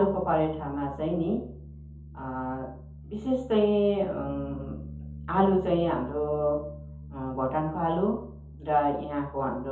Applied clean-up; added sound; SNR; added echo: none; Bass guitar; 14 dB; reverberation time 0.6 s.